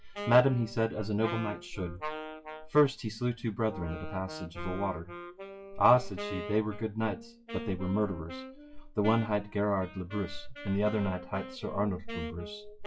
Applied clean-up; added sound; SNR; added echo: classical method WPE with log-MMSE.